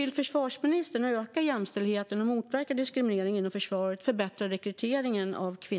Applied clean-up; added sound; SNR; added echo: none; none; none; none.